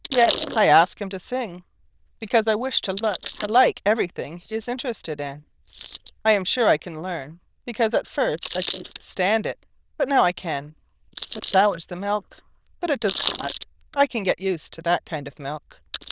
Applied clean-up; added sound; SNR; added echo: neural diffusion model UNIVERSE++.